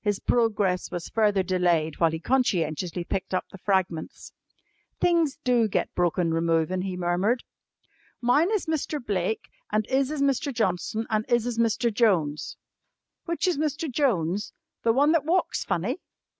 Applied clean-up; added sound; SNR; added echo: none; none; none; none.